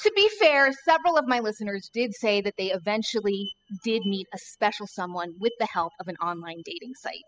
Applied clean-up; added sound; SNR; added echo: classical method spectral subtraction.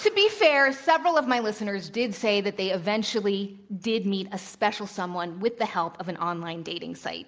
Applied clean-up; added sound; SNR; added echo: none; none; none; none.